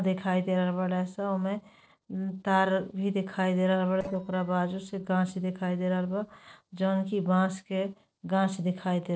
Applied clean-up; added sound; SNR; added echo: neural separator model SepFormer DNS4.